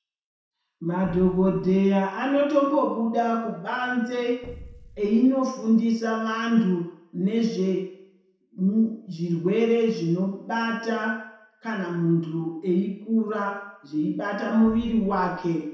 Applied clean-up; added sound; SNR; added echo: none; Explosion; 19 dB; reverberation time 0.7 s.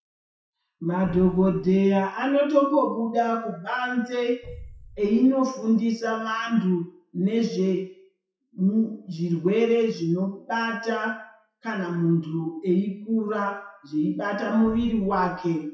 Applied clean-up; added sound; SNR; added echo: classical method WPE with log-MMSE.